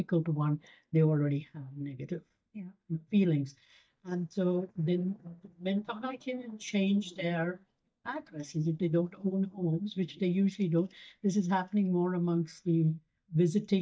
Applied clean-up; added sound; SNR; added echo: neural mask model DeepFilterNet 3.